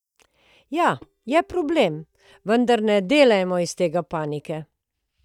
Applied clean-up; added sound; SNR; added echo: neural mask model DeepFilterNet 3.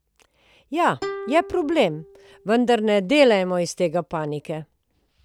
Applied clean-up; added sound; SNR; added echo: none; Plucked string instrument; 15 dB; none.